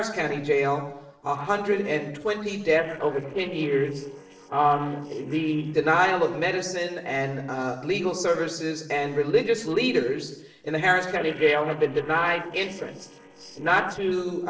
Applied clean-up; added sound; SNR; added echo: neural separator model SepFormer DNS4.